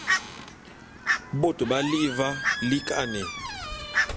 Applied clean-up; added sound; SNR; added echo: none; Fowl + Squeak; 2 dB; none.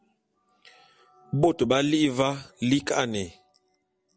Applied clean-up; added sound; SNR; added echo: none; none; none; none.